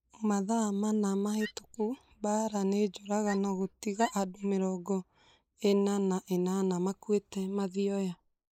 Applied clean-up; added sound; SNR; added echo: neural mask model Resemble Enhance denoiser.